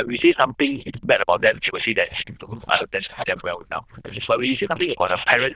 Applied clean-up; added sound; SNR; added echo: neural diffusion model UNIVERSE++.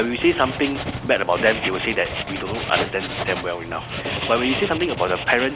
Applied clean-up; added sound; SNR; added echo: none; Writing; 6 dB; none.